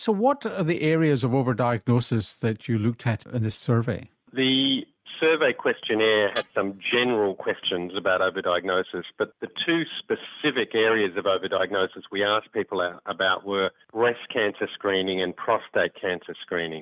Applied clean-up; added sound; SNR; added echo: neural mask model RNNoise.